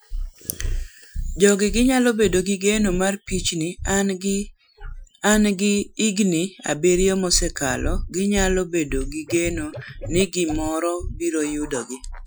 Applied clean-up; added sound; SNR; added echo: classical method Wiener filter.